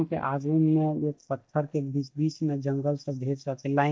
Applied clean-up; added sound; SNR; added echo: neural mask model DeepFilterNet 3.